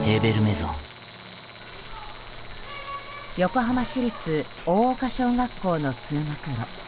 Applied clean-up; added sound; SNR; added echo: none; Tools; 16 dB; none.